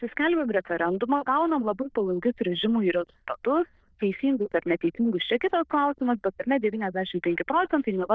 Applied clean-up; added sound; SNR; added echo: neural diffusion model UNIVERSE++.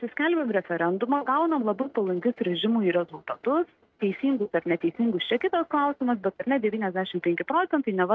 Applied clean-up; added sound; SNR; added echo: neural mask model RNNoise.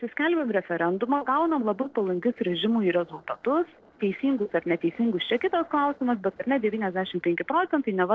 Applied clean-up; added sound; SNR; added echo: neural separator model SepFormer DNS4.